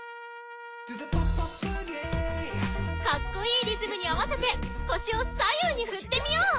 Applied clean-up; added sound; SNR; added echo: none; Trumpet; 13 dB; none.